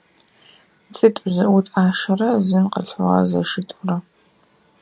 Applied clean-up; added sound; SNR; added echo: none; none; none; none.